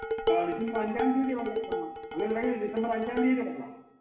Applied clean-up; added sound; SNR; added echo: none; Dishes, pots, and pans; 2 dB; reverberation time 1.0 s.